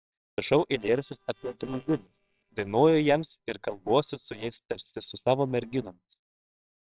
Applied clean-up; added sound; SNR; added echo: neural separator model SepFormer WHAMR!.